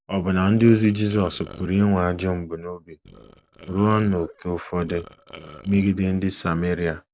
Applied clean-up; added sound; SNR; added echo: neural separator model SepFormer DNS4.